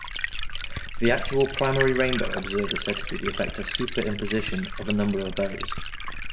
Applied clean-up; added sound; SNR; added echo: none; Liquid; 2 dB; reverberation time 0.5 s.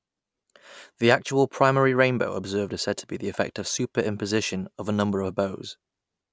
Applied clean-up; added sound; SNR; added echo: none; none; none; none.